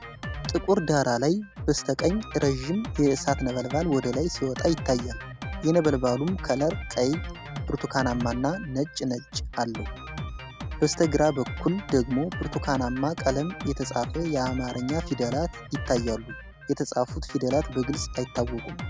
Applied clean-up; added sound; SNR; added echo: none; Drum kit; 9 dB; none.